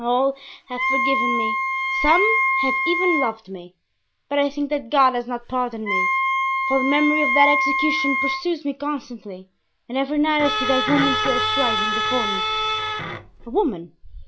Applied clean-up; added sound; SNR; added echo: none; Wind instrument, woodwind instrument + Bowed string instrument; -1 dB; none.